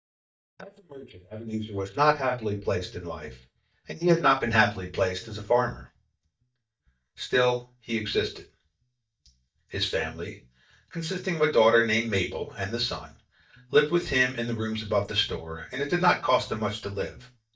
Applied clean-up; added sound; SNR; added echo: neural mask model DeepFilterNet 3.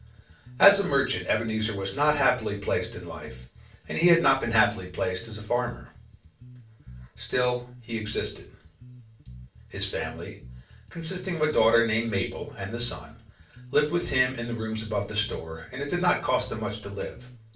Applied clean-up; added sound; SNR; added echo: none; Bass guitar; 18 dB; reverberation time 0.3 s.